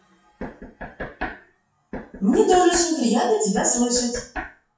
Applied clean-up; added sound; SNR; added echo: classical method WPE with log-MMSE.